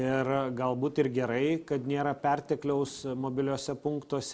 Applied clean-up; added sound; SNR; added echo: none; none; none; none.